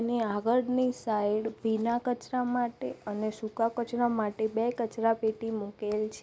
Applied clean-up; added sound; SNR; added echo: none; none; none; none.